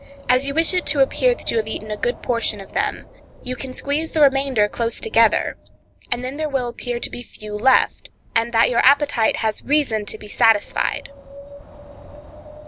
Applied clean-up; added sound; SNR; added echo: none; Wind; 20 dB; none.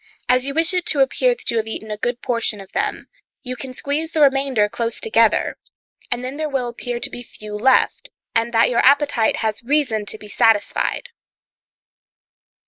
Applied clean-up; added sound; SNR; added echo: neural mask model Resemble Enhance denoiser.